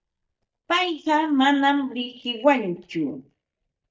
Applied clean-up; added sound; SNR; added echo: neural mask model DeepFilterNet 3.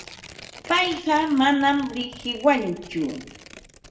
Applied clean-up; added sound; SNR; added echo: none; Tearing; 19 dB; reverberation time 0.6 s.